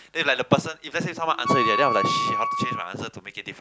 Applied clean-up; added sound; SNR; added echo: none; Wind instrument, woodwind instrument; 1 dB; none.